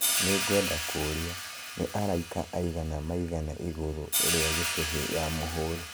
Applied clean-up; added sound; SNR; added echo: none; Hi-hat; 1 dB; none.